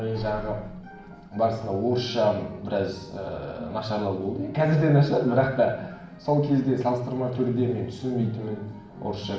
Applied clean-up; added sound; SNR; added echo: none; none; none; reverberation time 0.7 s.